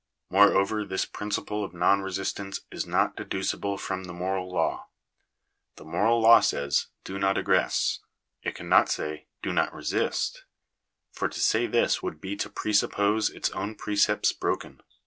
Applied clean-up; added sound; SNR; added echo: none; none; none; none.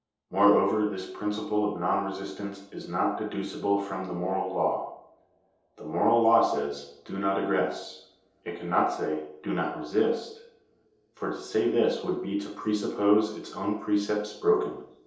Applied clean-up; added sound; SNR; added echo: none; none; none; reverberation time 0.8 s.